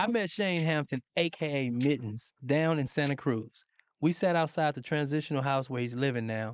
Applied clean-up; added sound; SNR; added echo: neural mask model Resemble Enhance denoiser.